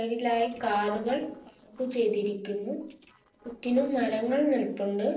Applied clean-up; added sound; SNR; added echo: neural separator model SepFormer DNS4.